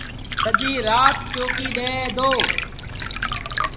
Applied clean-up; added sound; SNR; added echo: none; Liquid; 1 dB; none.